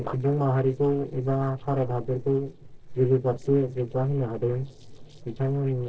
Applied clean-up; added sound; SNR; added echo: neural separator model SepFormer DNS4.